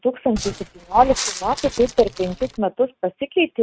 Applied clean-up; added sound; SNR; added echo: neural mask model RNNoise.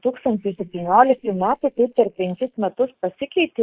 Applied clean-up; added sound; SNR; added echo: neural mask model Resemble Enhance denoiser.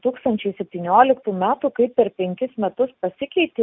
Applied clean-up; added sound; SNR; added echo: none; none; none; none.